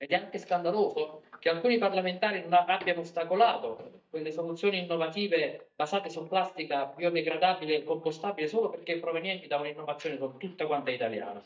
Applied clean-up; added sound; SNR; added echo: neural mask model DeepFilterNet 3.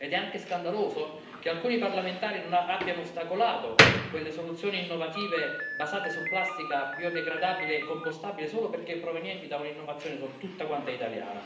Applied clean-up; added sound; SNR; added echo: none; Slam; 2 dB; reverberation time 0.8 s.